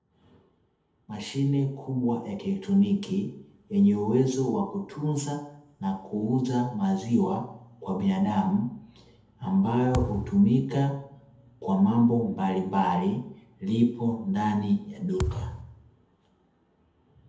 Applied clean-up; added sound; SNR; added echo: none; Thump, thud; 9 dB; reverberation time 0.7 s.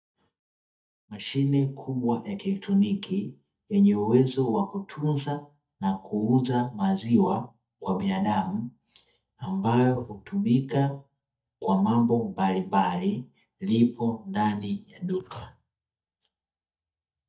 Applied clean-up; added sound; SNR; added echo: neural mask model DeepFilterNet 3.